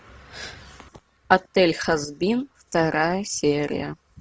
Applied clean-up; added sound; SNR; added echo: none; none; none; none.